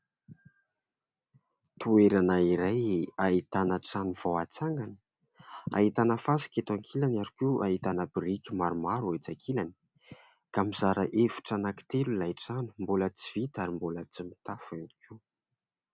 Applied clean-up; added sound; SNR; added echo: none; none; none; none.